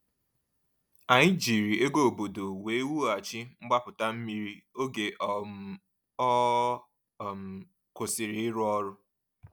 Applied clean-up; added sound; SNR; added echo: none; none; none; none.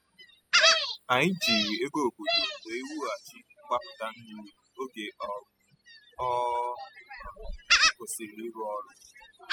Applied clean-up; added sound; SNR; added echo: classical method spectral subtraction.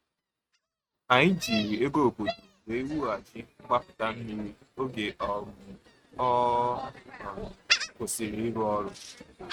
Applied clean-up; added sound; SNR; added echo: neural mask model RNNoise.